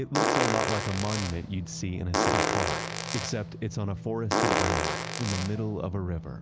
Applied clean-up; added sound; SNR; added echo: none; Fart; -2 dB; none.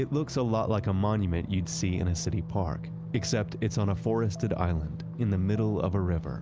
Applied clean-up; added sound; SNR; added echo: none; none; none; none.